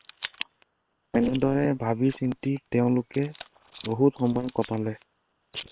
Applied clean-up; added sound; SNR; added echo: neural separator model SepFormer WHAM!.